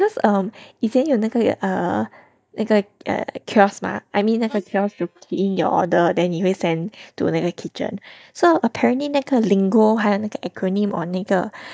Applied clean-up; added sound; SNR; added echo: neural mask model DeepFilterNet 3.